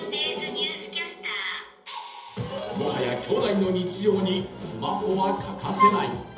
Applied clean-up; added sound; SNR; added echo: none; Wind instrument, woodwind instrument; -4 dB; reverberation time 0.7 s.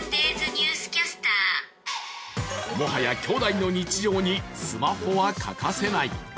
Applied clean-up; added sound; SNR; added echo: none; none; none; none.